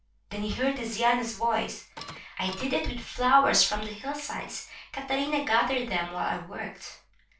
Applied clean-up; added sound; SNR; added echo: none; Printer; 12 dB; reverberation time 0.3 s.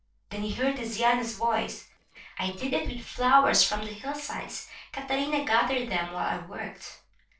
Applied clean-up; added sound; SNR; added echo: neural separator model SepFormer DNS4.